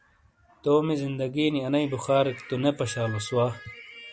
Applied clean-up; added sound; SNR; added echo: none; none; none; none.